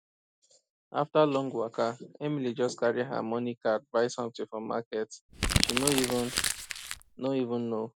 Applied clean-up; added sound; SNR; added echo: none; Crumpling, crinkling; 0 dB; none.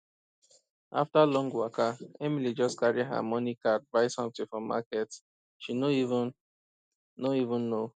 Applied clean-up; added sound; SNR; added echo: none; none; none; none.